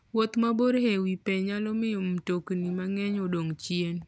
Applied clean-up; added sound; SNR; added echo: none; none; none; none.